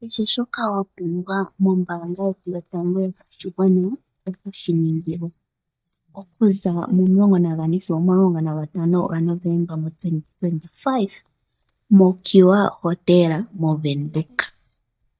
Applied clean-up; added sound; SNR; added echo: neural mask model DeepFilterNet 3.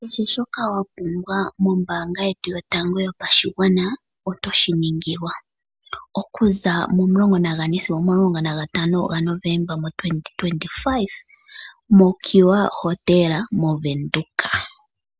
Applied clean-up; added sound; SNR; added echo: none; none; none; none.